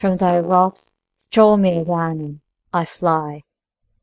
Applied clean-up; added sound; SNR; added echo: neural mask model DeepFilterNet 3.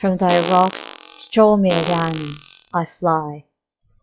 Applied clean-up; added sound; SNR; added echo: classical method log-MMSE.